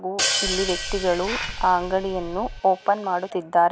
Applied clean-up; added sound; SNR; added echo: none; Hi-hat + Hiss; 5 dB; none.